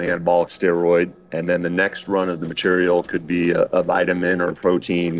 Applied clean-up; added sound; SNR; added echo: neural separator model SepFormer DNS4.